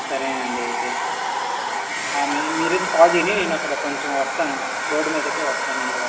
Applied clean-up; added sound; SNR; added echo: none; Domestic sounds, home sounds; 1 dB; reverberation time 0.8 s.